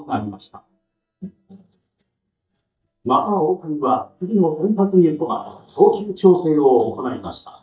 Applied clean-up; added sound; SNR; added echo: neural mask model DeepFilterNet 3.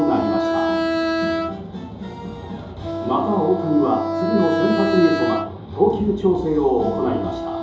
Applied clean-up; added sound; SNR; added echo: none; Wind instrument, woodwind instrument; 3 dB; reverberation time 2.8 s.